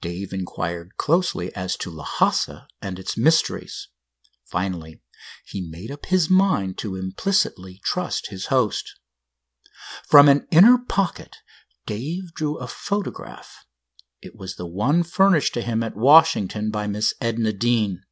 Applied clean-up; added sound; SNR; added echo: none; none; none; none.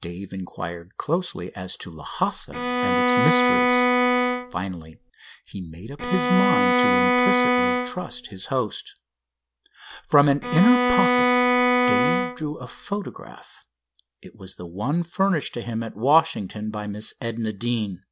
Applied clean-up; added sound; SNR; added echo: none; Bowed string instrument; -4 dB; none.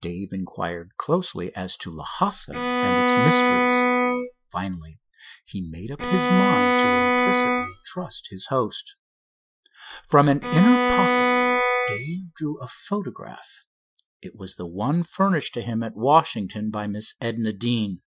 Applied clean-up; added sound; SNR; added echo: classical method Wiener filter.